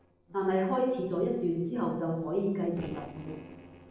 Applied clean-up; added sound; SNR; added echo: neural separator model SepFormer DNS4.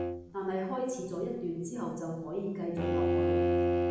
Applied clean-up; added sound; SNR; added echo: none; Bowed string instrument; -4 dB; reverberation time 0.9 s.